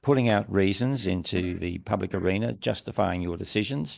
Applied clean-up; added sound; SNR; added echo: neural mask model Resemble Enhance denoiser.